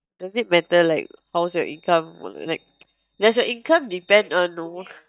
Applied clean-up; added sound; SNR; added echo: neural mask model DeepFilterNet 3.